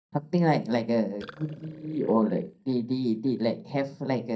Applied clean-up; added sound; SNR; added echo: neural mask model DeepFilterNet 3.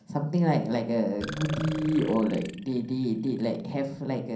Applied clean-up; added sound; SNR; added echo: none; Burping, eructation; 14 dB; reverberation time 0.6 s.